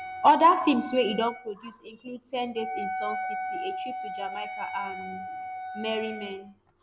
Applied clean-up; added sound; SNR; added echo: none; Wind instrument, woodwind instrument; 8 dB; none.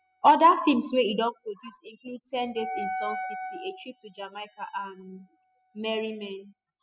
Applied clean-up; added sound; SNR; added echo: classical method spectral subtraction.